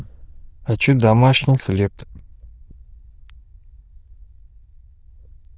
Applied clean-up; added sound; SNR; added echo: neural diffusion model UNIVERSE++.